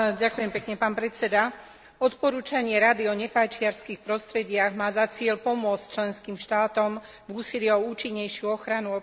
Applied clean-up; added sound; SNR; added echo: none; none; none; none.